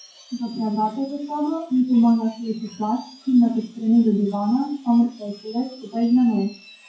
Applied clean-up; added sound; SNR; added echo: classical method WPE with log-MMSE.